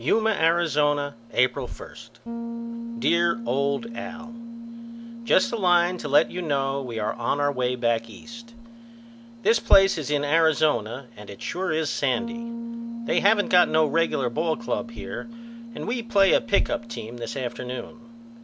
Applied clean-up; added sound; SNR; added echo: none; Bass guitar; 12 dB; none.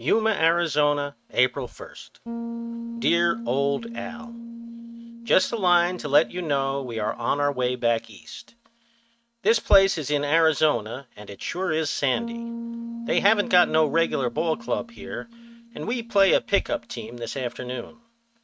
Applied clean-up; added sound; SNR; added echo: neural mask model RNNoise.